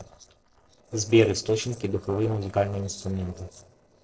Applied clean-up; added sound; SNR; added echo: neural separator model SepFormer DNS4.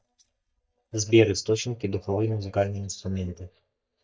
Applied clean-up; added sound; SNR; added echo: neural mask model DeepFilterNet 3.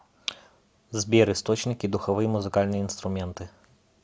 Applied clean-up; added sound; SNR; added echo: none; none; none; none.